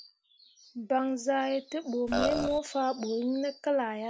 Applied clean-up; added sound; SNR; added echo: none; Burping, eructation; 0 dB; none.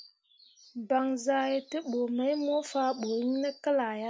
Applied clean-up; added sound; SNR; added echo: none; none; none; none.